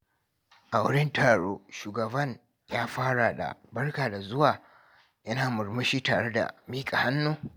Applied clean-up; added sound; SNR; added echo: none; none; none; none.